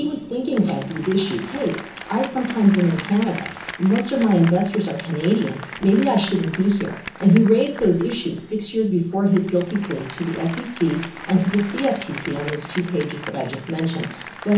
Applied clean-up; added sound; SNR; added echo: none; Applause; 15 dB; reverberation time 0.7 s.